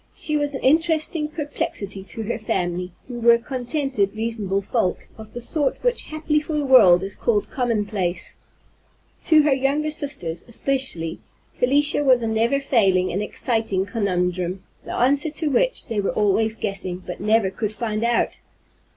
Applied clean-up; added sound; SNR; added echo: none; none; none; none.